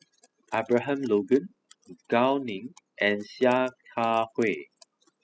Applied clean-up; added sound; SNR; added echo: classical method spectral subtraction.